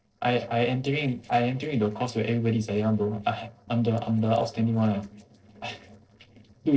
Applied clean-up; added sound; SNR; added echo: neural separator model SepFormer DNS4.